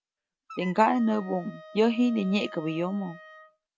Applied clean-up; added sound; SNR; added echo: none; Wind instrument, woodwind instrument; 18 dB; none.